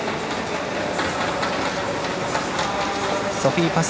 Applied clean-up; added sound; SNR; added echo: none; none; none; none.